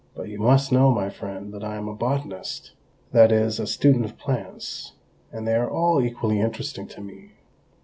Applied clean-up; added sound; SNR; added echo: none; none; none; none.